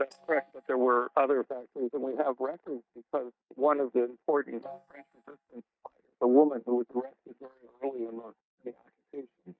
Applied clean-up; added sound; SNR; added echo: neural mask model DeepFilterNet 3.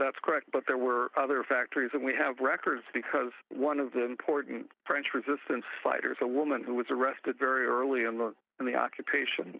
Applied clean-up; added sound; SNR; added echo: none; none; none; none.